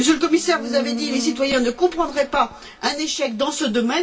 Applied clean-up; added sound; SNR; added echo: none; Insect; 12 dB; reverberation time 0.2 s.